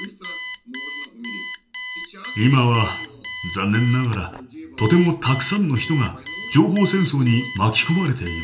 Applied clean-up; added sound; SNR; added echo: none; Alarm; 10 dB; reverberation time 0.5 s.